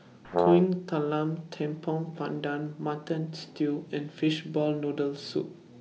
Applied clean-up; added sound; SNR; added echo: none; Brass instrument; -3 dB; none.